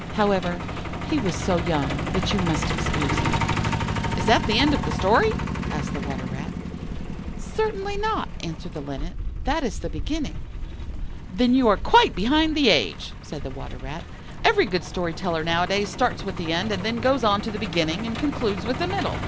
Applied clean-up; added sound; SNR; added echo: none; Truck; 4 dB; none.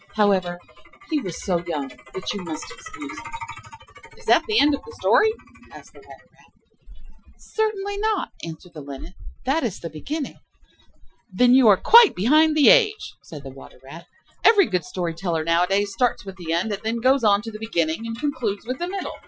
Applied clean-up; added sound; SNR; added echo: classical method Wiener filter.